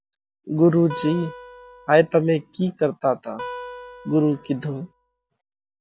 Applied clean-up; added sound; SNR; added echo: none; Acoustic guitar; 16 dB; none.